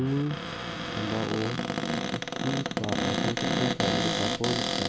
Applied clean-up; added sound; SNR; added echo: none; Cupboard open or close; -3 dB; none.